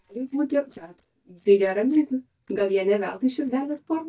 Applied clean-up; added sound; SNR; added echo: neural mask model DeepFilterNet 3.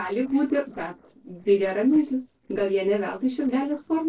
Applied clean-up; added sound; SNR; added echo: neural separator model SepFormer DNS4.